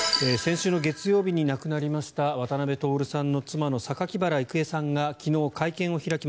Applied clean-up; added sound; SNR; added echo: none; none; none; none.